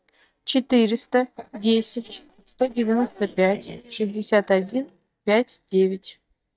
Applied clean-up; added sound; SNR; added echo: neural mask model DeepFilterNet 3.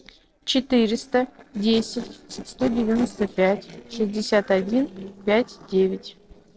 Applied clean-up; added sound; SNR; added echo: neural separator model SepFormer DNS4.